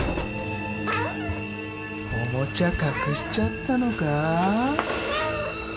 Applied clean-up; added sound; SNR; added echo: none; none; none; none.